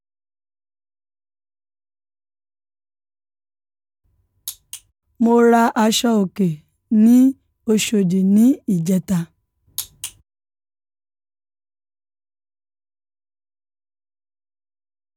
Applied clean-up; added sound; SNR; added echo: none; none; none; none.